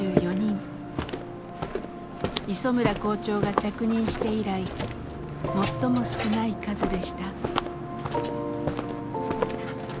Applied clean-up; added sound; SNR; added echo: none; Walk, footsteps; 2 dB; none.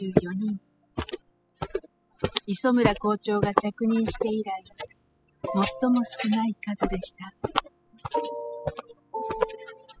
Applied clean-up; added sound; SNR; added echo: classical method spectral subtraction.